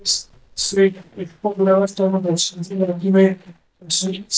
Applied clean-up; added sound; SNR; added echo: neural mask model DeepFilterNet 3.